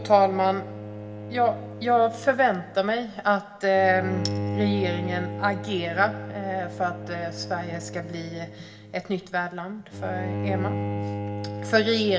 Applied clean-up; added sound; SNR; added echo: none; Bowed string instrument; 7 dB; reverberation time 1.4 s.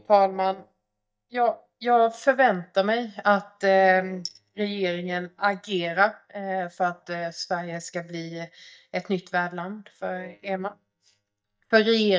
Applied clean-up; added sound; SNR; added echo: neural mask model DeepFilterNet 3.